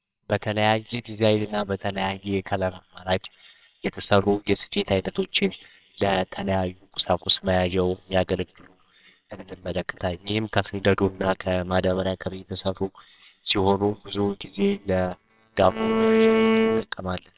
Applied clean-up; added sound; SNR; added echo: neural separator model SepFormer WHAMR!.